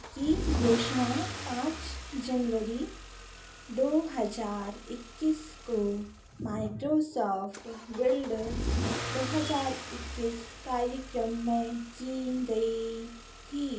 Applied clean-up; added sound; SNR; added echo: none; Engine starting / Accelerating, revving, vroom / Car; 7 dB; reverberation time 0.3 s.